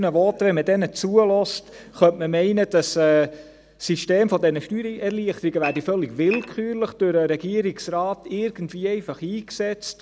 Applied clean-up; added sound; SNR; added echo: none; Dishes, pots, and pans / Glass; 11 dB; none.